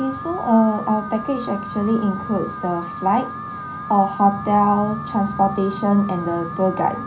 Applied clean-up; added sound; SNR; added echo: none; Alarm; 11 dB; reverberation time 0.3 s.